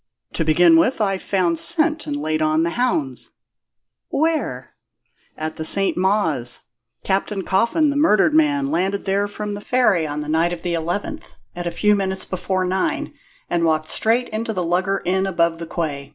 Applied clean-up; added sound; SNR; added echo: none; none; none; none.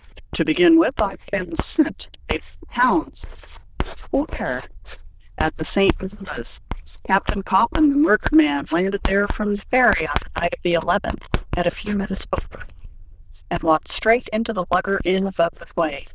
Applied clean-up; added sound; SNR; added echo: neural diffusion model UNIVERSE++.